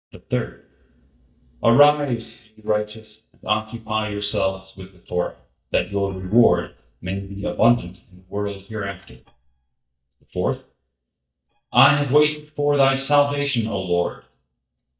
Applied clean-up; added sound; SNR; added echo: neural mask model DeepFilterNet 3.